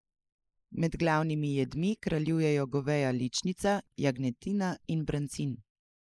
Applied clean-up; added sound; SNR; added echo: neural mask model Resemble Enhance denoiser.